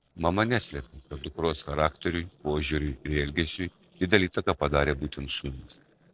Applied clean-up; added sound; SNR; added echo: neural separator model SepFormer DNS4.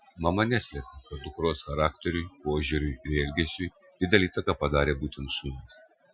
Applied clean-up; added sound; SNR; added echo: classical method Wiener filter.